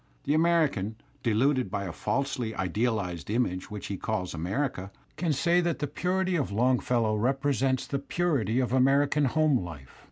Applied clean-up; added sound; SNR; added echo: none; none; none; none.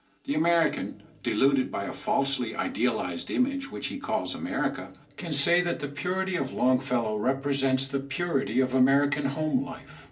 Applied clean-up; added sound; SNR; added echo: none; none; none; reverberation time 0.3 s.